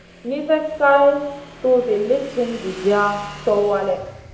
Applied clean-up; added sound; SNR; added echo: none; Motorcycle / Engine; 19 dB; reverberation time 0.8 s.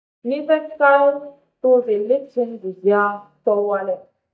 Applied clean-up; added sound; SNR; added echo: neural mask model DeepFilterNet 3.